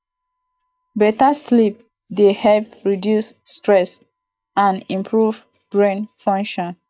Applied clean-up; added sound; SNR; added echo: neural mask model DeepFilterNet 3.